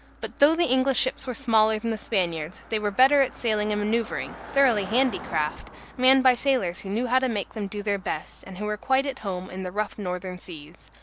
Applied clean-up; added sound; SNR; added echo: none; Car passing by; 19 dB; none.